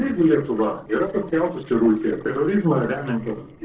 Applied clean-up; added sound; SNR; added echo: neural separator model SepFormer DNS4.